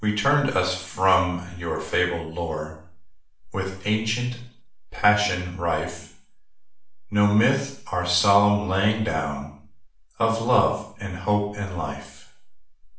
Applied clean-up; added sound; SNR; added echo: none; none; none; reverberation time 0.5 s.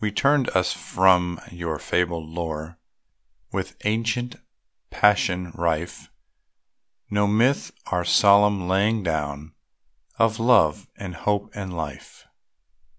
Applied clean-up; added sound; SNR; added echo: none; none; none; none.